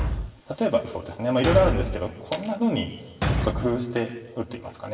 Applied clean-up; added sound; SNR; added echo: none; Thump, thud; 4 dB; reverberation time 1.2 s.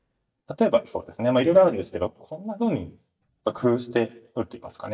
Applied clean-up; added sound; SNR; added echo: neural mask model DeepFilterNet 3.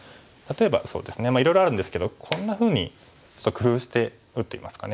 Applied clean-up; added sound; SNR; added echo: none; none; none; none.